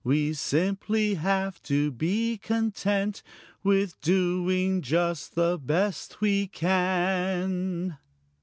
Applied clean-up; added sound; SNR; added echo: none; none; none; none.